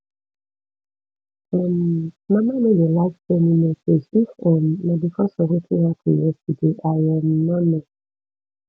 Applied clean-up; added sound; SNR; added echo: none; none; none; none.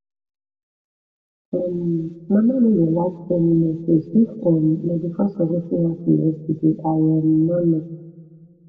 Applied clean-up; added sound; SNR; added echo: none; none; none; reverberation time 1.0 s.